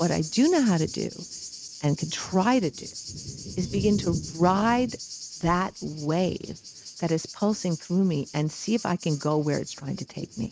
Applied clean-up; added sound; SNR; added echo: neural mask model RNNoise.